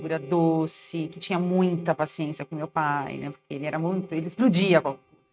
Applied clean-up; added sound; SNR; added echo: neural mask model RNNoise.